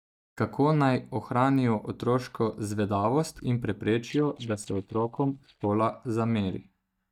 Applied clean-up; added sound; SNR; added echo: neural mask model DeepFilterNet 3.